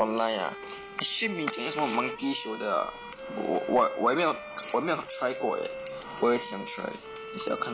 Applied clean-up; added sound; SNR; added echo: none; Bowed string instrument; 10 dB; none.